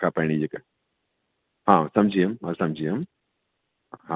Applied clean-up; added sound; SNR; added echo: none; none; none; none.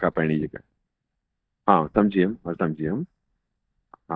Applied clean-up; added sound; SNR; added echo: neural mask model DeepFilterNet 3.